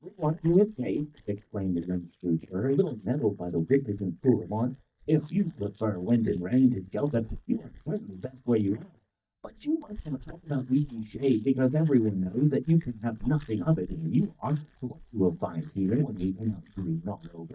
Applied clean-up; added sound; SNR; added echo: neural mask model DeepFilterNet 3.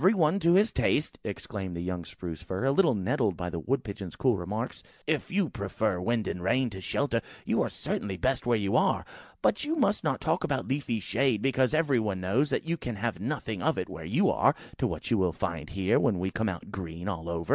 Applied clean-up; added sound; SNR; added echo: none; none; none; none.